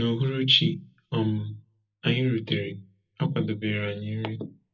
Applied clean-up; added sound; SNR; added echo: none; none; none; reverberation time 0.4 s.